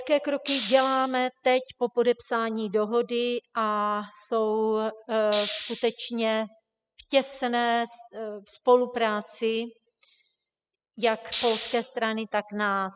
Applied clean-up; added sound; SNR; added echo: classical method spectral subtraction.